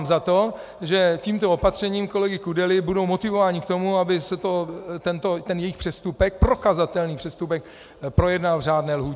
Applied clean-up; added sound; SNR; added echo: none; none; none; none.